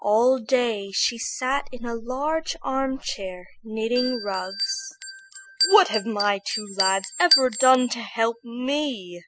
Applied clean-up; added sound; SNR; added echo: classical method spectral subtraction.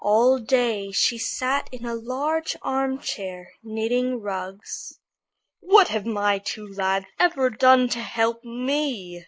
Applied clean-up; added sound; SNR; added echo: neural mask model Resemble Enhance denoiser.